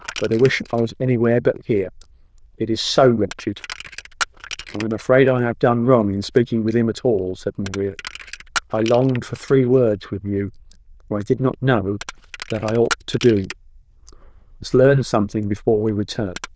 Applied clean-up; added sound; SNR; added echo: neural diffusion model UNIVERSE++.